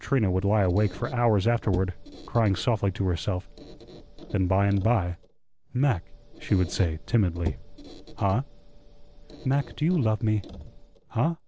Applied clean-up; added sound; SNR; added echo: none; Squeak; 15 dB; none.